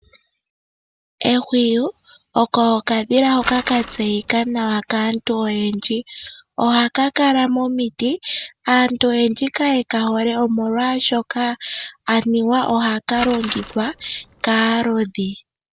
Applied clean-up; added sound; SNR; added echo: none; Bicycle; 13 dB; none.